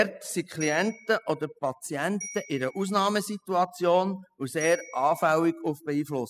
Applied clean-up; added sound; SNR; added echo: classical method spectral subtraction.